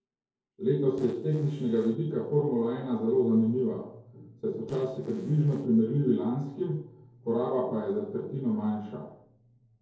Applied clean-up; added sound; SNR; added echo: neural separator model SepFormer DNS4.